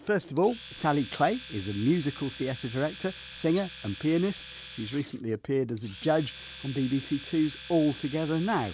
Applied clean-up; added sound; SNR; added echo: none; Domestic sounds, home sounds; 14 dB; none.